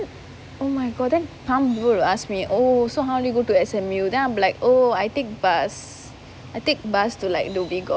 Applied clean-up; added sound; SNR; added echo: none; none; none; none.